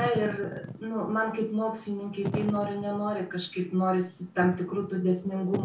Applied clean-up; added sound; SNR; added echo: none; Wind / Fire; 11 dB; reverberation time 0.1 s.